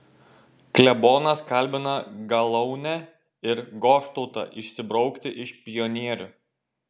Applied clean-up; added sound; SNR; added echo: none; none; none; none.